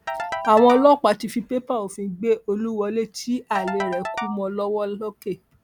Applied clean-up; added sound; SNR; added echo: none; Ringtone / Keyboard (musical); 10 dB; none.